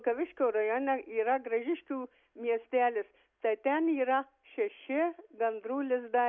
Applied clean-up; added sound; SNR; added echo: none; none; none; none.